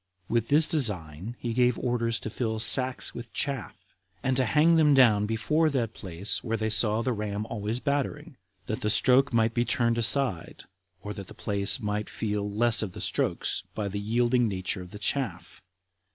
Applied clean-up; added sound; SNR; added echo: none; none; none; none.